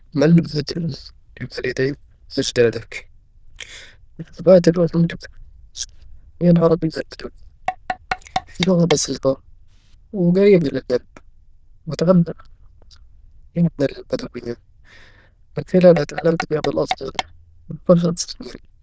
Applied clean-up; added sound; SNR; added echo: neural diffusion model UNIVERSE++.